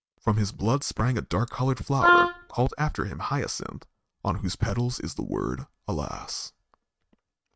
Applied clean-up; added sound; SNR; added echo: neural mask model RNNoise.